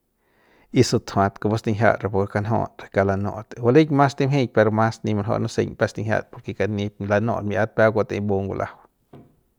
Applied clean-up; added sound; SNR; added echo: none; none; none; none.